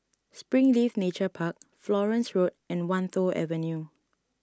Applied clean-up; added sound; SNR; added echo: none; none; none; none.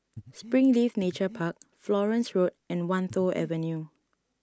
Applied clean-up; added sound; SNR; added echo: neural mask model Resemble Enhance denoiser.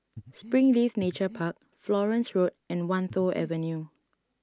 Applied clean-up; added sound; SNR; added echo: none; Breathing; 18 dB; none.